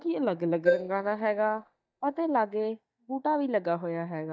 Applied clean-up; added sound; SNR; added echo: neural mask model DeepFilterNet 3.